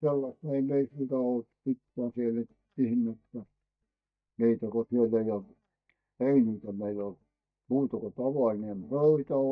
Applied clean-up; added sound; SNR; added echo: neural mask model DeepFilterNet 3.